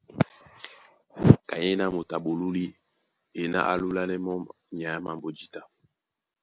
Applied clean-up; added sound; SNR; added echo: none; none; none; none.